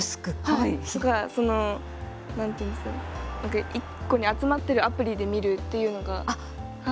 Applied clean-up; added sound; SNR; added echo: none; Car passing by; 19 dB; none.